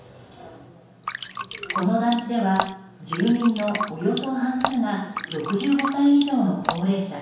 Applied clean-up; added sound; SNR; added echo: none; Drip; 7 dB; reverberation time 0.7 s.